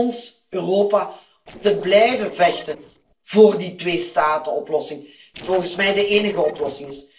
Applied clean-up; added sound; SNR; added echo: neural separator model SepFormer DNS4.